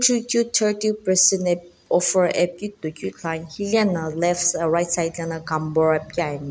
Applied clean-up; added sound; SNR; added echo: none; none; none; none.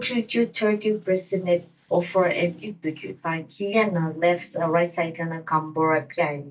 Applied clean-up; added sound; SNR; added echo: neural mask model DeepFilterNet 3.